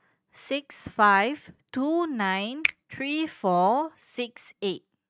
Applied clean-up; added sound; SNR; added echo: neural mask model RNNoise.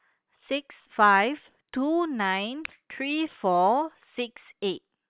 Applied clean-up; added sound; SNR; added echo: neural separator model SepFormer WHAM!.